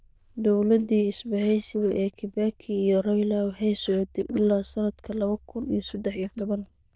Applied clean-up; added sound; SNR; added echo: neural diffusion model UNIVERSE++.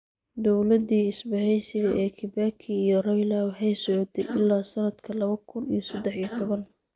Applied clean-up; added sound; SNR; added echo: neural mask model Resemble Enhance denoiser.